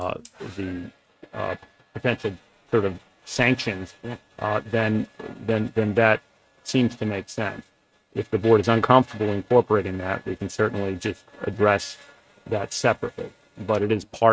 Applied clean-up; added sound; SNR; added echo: neural mask model RNNoise.